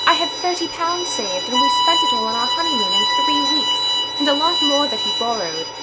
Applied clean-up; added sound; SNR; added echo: none; Bowed string instrument; -4 dB; none.